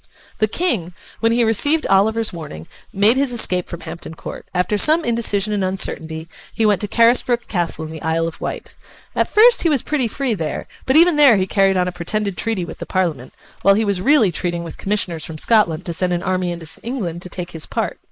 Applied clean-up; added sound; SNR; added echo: neural mask model Resemble Enhance denoiser.